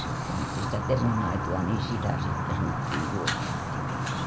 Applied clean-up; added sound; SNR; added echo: none; Fire; -2 dB; none.